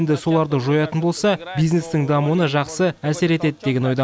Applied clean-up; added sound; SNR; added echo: none; none; none; none.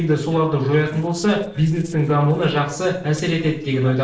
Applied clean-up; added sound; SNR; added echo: neural separator model SepFormer DNS4.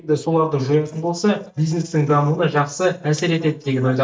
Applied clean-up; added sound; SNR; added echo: neural mask model DeepFilterNet 3.